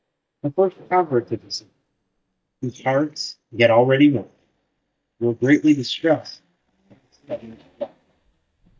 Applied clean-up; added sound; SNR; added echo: neural mask model DeepFilterNet 3.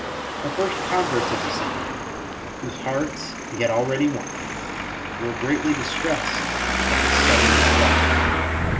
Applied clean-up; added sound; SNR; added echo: none; Traffic noise, roadway noise; -5 dB; reverberation time 0.7 s.